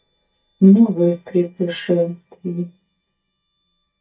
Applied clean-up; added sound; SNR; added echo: neural mask model DeepFilterNet 3.